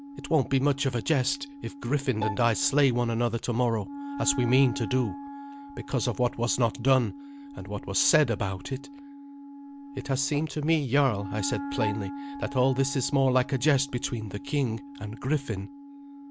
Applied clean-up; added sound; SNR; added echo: none; Wind instrument, woodwind instrument + Bowed string instrument; 12 dB; none.